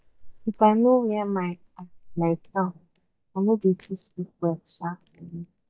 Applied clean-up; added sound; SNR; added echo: neural mask model DeepFilterNet 3.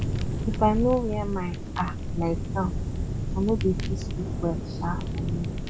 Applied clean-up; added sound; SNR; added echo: none; Fire; 0 dB; none.